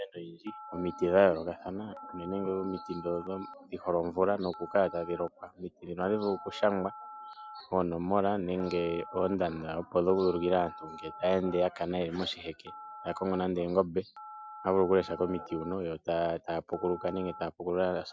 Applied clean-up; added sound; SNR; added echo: none; Telephone; 17 dB; none.